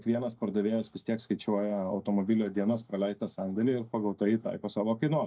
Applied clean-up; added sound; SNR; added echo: neural mask model DeepFilterNet 3.